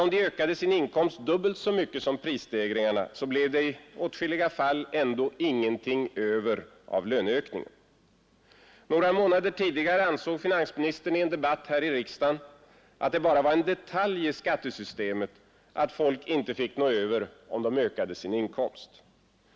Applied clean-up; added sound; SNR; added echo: none; none; none; none.